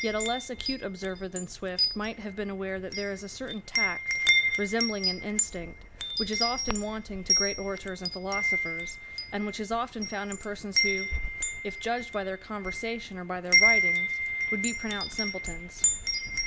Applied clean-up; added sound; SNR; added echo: none; Wind chime; -4 dB; none.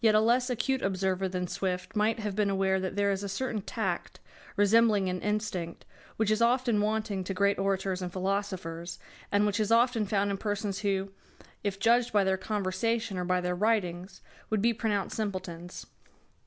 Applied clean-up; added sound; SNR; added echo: none; none; none; none.